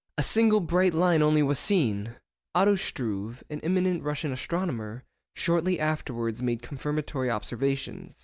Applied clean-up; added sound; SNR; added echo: none; none; none; none.